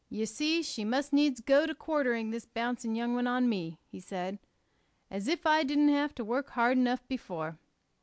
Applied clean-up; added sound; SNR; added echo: none; none; none; none.